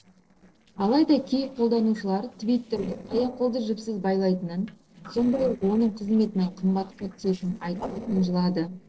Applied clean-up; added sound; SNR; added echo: neural separator model SepFormer DNS4.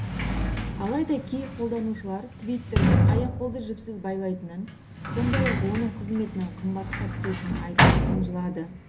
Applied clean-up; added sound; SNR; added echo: none; Sliding door; -4 dB; reverberation time 0.4 s.